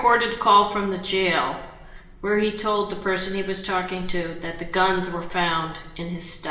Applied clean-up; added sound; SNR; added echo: none; none; none; reverberation time 0.8 s.